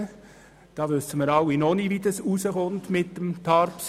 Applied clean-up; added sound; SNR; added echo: none; none; none; none.